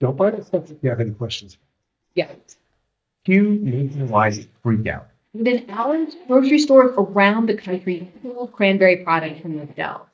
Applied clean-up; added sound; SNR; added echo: neural mask model DeepFilterNet 3.